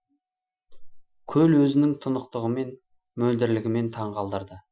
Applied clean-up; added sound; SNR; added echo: classical method Wiener filter.